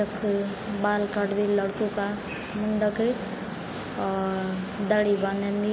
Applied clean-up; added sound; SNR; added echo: none; none; none; none.